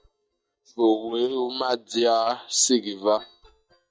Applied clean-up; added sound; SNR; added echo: neural mask model DeepFilterNet 3.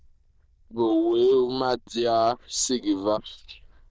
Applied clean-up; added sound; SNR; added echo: neural diffusion model UNIVERSE++.